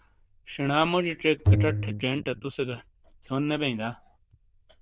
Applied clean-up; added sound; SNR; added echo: neural diffusion model UNIVERSE++.